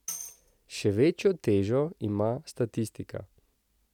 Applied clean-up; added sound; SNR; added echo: none; Tambourine; 15 dB; none.